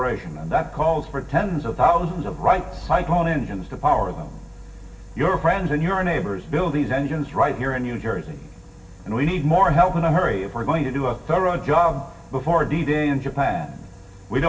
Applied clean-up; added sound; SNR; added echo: none; none; none; reverberation time 0.2 s.